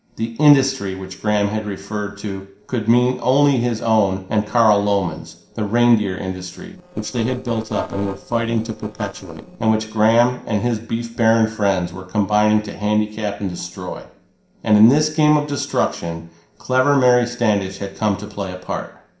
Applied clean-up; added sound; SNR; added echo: neural separator model SepFormer DNS4.